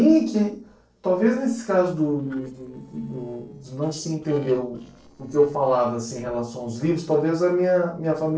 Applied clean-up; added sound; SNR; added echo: neural separator model SepFormer DNS4.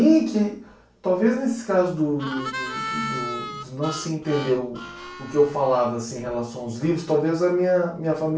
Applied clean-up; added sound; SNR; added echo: none; Harmonica; 10 dB; reverberation time 0.3 s.